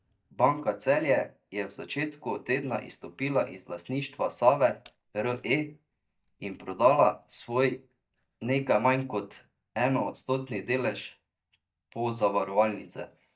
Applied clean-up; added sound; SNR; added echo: neural mask model DeepFilterNet 3.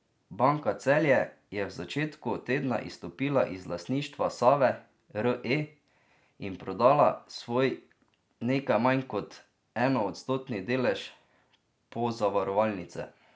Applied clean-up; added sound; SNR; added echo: none; none; none; none.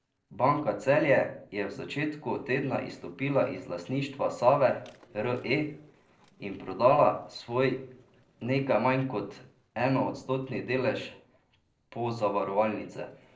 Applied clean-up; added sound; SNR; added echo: neural separator model SepFormer DNS4.